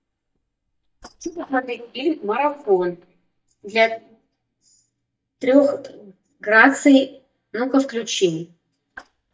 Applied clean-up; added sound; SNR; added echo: neural mask model DeepFilterNet 3.